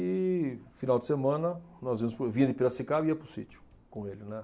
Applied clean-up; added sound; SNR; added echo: none; none; none; none.